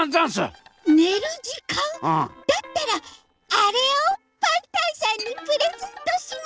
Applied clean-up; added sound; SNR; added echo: neural separator model SepFormer DNS4.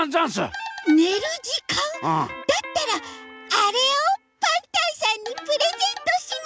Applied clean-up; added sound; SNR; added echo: none; none; none; none.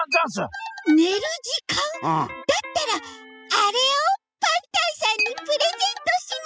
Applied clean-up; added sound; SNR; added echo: classical method spectral subtraction.